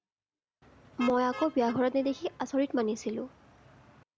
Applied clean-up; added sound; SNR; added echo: none; Motor vehicle (road); 16 dB; none.